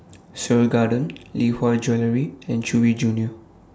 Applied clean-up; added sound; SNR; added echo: none; none; none; none.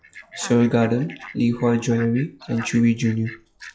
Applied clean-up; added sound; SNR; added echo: classical method log-MMSE.